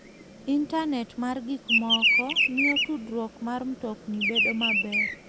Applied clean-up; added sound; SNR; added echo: none; Bird vocalization, bird call, bird song; -3 dB; none.